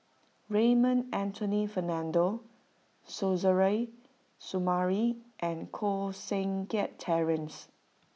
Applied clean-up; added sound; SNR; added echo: none; none; none; none.